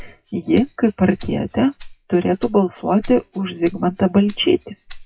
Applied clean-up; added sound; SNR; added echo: classical method WPE with log-MMSE.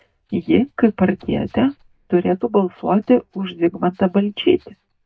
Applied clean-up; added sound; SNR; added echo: neural mask model DeepFilterNet 3.